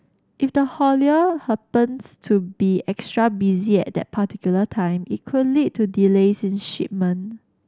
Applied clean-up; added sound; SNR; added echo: none; none; none; none.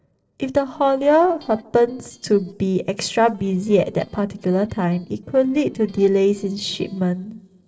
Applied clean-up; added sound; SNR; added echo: neural separator model SepFormer DNS4.